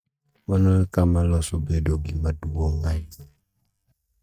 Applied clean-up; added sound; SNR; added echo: neural mask model DeepFilterNet 3.